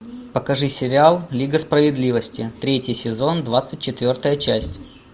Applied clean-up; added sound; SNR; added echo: none; none; none; none.